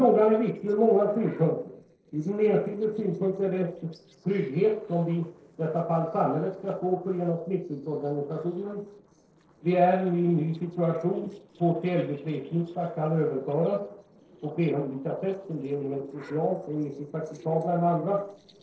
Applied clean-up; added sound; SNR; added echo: neural separator model SepFormer DNS4.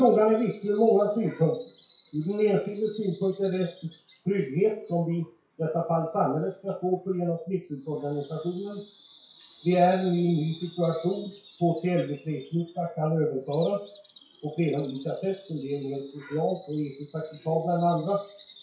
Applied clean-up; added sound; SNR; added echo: classical method WPE with log-MMSE.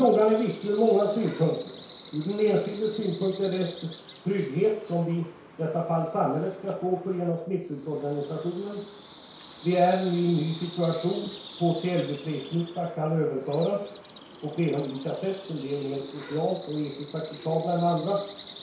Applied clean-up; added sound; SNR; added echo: none; Bird vocalization, bird call, bird song; 14 dB; reverberation time 0.6 s.